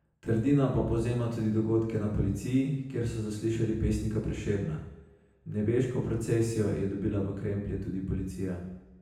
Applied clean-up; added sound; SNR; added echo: none; none; none; reverberation time 0.9 s.